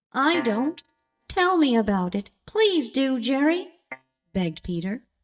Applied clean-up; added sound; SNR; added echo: neural mask model DeepFilterNet 3.